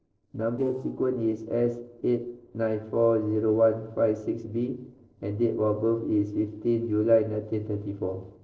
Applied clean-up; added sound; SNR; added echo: neural separator model SepFormer DNS4.